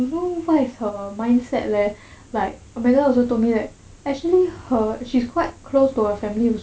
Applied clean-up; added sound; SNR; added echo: none; none; none; none.